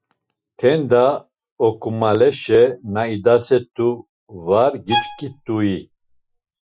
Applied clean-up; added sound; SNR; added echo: classical method Wiener filter.